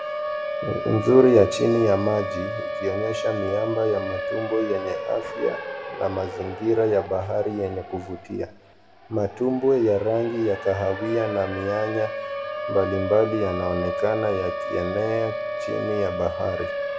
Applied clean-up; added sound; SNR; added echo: none; Siren; 6 dB; reverberation time 1.3 s.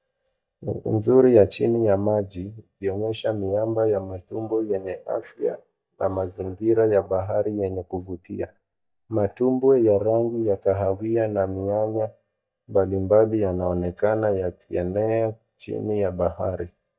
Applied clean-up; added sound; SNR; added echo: neural mask model DeepFilterNet 3.